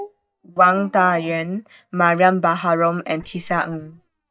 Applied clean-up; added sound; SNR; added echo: neural mask model DeepFilterNet 3.